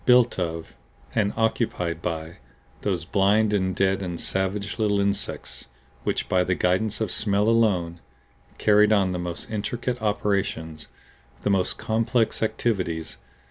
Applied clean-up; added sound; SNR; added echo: none; none; none; none.